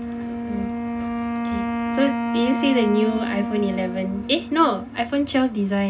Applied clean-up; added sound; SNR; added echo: none; Wind instrument, woodwind instrument; 4 dB; reverberation time 0.4 s.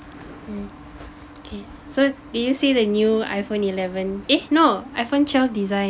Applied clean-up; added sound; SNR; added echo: none; none; none; none.